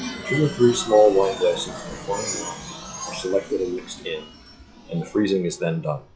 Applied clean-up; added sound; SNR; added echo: classical method log-MMSE.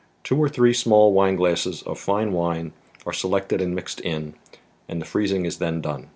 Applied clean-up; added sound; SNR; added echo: none; none; none; none.